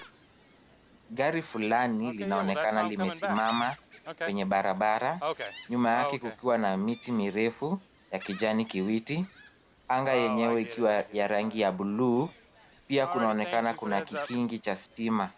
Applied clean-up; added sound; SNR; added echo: none; Gull, seagull; 10 dB; none.